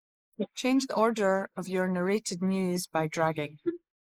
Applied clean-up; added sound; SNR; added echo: neural mask model Resemble Enhance denoiser.